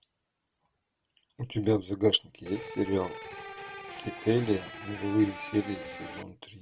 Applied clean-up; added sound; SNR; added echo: none; Electric guitar; 11 dB; none.